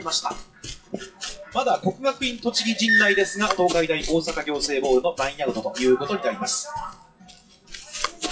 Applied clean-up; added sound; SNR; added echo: classical method WPE with log-MMSE.